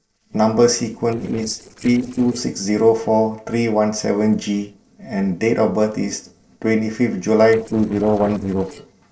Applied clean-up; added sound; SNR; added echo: neural separator model SepFormer DNS4.